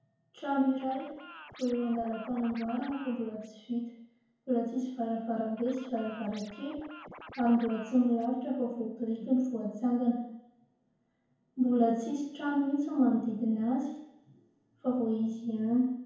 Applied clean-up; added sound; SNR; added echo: none; Scratching (performance technique); 18 dB; reverberation time 0.9 s.